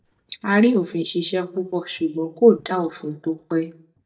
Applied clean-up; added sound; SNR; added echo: neural mask model DeepFilterNet 3.